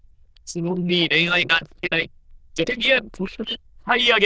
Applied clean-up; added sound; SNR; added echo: neural diffusion model UNIVERSE++.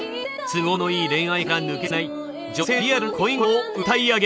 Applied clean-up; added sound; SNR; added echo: none; none; none; none.